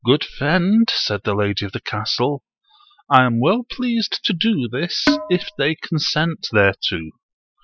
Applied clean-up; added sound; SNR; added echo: classical method spectral subtraction.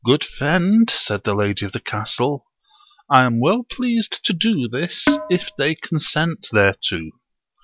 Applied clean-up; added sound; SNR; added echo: none; Percussion; 2 dB; none.